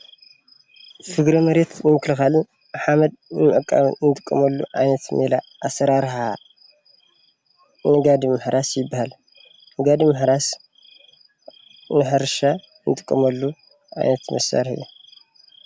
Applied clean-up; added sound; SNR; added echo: none; none; none; none.